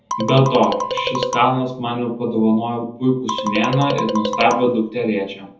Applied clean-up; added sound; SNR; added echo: none; Marimba, xylophone; 5 dB; reverberation time 0.7 s.